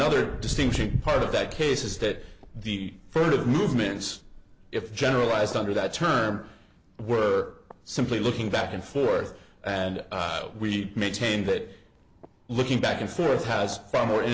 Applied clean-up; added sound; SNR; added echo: none; Walk, footsteps; 13 dB; none.